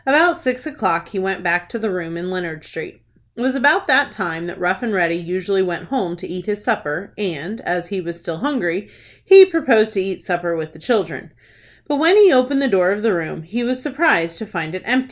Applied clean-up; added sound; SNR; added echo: none; none; none; none.